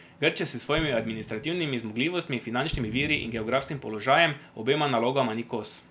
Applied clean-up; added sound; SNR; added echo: none; Explosion; 15 dB; none.